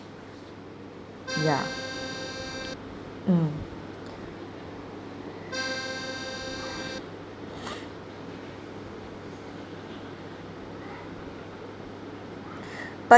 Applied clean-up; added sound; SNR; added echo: none; Accordion; 4 dB; none.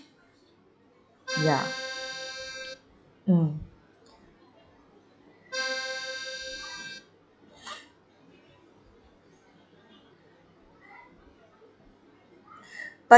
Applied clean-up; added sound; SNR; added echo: classical method log-MMSE.